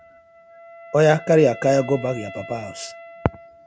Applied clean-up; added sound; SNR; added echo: none; Wind instrument, woodwind instrument; 18 dB; none.